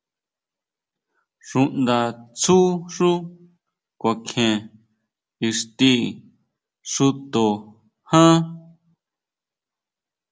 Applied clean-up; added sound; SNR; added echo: none; none; none; none.